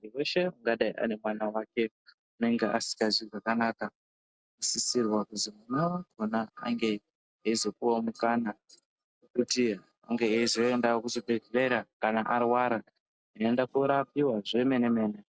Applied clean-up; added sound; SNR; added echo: none; none; none; none.